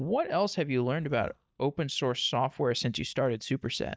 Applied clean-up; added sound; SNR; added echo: neural mask model DeepFilterNet 3.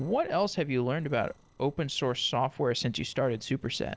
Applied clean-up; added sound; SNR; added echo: neural separator model SepFormer DNS4.